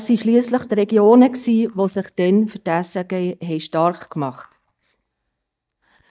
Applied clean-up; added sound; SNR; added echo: neural mask model DeepFilterNet 3.